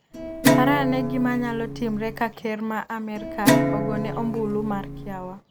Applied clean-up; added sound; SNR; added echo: none; Guitar; -2 dB; none.